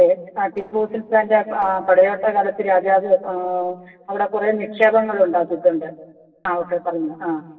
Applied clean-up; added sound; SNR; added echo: neural separator model SepFormer DNS4.